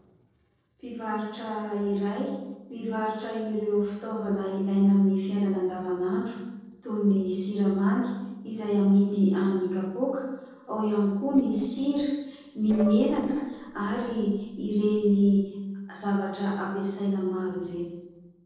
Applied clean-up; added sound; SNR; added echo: neural separator model SepFormer DNS4.